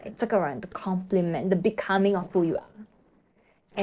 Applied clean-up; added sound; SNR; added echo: neural separator model SepFormer DNS4.